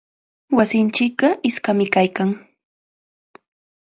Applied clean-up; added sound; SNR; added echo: none; none; none; none.